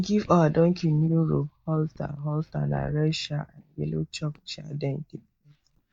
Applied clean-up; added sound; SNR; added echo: neural mask model DeepFilterNet 3.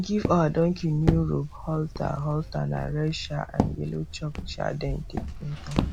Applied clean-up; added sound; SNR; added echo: none; Walk, footsteps; 5 dB; none.